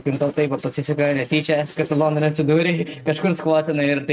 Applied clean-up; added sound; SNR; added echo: neural mask model RNNoise.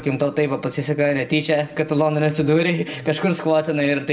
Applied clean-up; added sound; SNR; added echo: none; none; none; none.